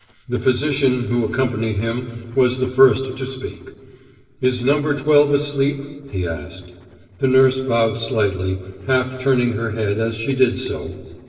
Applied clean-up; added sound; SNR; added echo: neural separator model SepFormer DNS4.